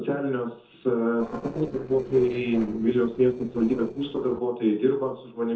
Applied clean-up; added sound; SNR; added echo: neural separator model SepFormer DNS4.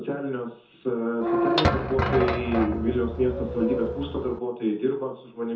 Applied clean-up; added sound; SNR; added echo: none; Squeak / Thump, thud; 0 dB; reverberation time 0.5 s.